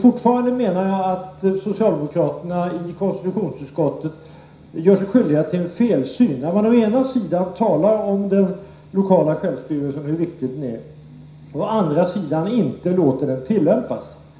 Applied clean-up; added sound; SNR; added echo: none; none; none; reverberation time 0.5 s.